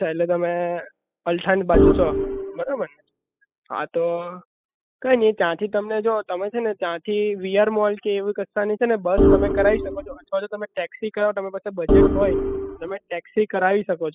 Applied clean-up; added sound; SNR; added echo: classical method spectral subtraction.